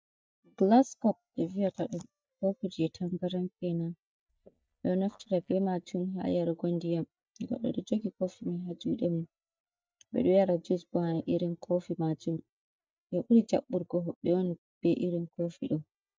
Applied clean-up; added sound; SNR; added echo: neural mask model DeepFilterNet 3.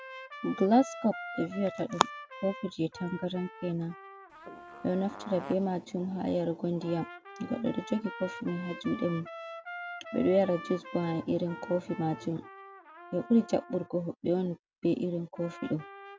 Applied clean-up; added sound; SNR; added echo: none; Fart + Trumpet; 14 dB; none.